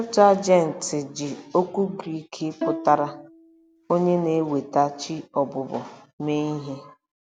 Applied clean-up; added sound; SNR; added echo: none; Bowed string instrument; 11 dB; none.